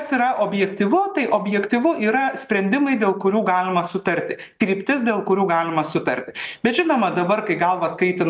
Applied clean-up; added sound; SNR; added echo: none; none; none; none.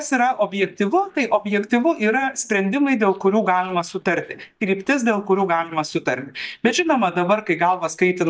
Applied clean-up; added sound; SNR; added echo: neural mask model DeepFilterNet 3.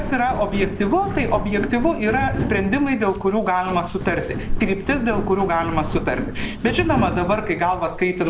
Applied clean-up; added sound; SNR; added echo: none; Walk, footsteps; 5 dB; none.